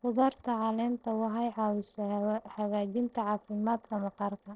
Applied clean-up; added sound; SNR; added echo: neural separator model SepFormer DNS4.